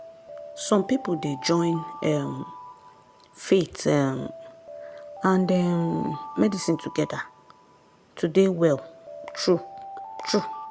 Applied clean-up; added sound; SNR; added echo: none; Alarm; 14 dB; none.